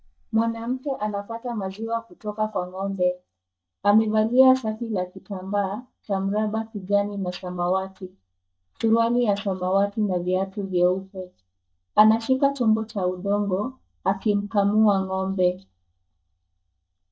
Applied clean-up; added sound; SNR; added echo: neural mask model DeepFilterNet 3.